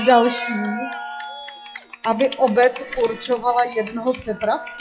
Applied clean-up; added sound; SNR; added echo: classical method log-MMSE.